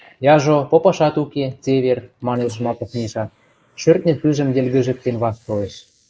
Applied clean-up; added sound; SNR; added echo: neural mask model Resemble Enhance denoiser.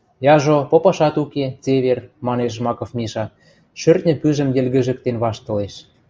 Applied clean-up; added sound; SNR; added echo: none; none; none; none.